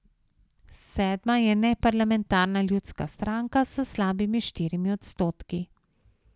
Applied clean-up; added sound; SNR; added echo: none; none; none; none.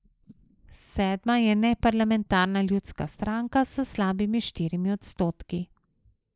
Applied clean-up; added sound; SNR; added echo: neural mask model Resemble Enhance denoiser.